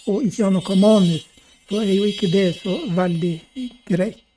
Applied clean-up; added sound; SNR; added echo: neural mask model RNNoise.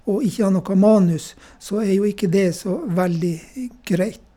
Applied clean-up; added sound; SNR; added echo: none; none; none; none.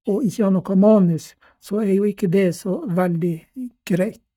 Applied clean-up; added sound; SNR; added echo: neural mask model DeepFilterNet 3.